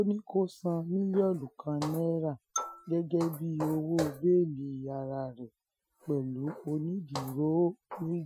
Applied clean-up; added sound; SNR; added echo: classical method Wiener filter.